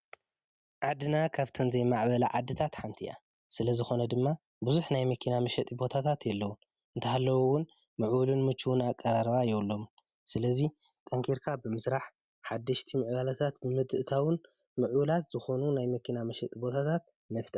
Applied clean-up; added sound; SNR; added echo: none; none; none; none.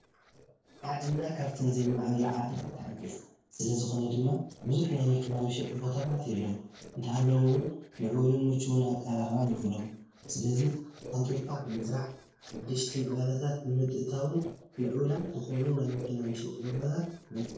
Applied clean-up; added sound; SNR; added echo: neural separator model SepFormer DNS4.